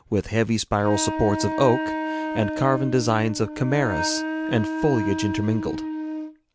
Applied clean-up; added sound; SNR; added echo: none; Wind instrument, woodwind instrument; 5 dB; none.